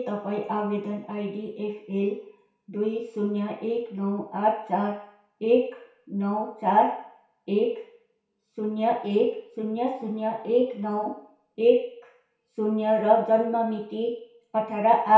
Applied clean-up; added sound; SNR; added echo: none; none; none; reverberation time 0.6 s.